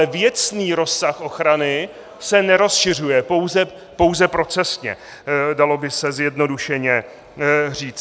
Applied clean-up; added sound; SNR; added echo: none; none; none; none.